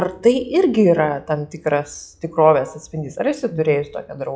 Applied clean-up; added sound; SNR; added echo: classical method log-MMSE.